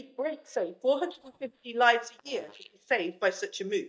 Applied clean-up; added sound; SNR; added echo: neural mask model DeepFilterNet 3.